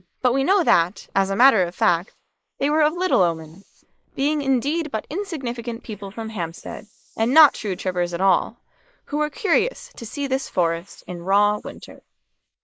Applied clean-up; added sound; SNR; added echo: neural mask model Resemble Enhance denoiser.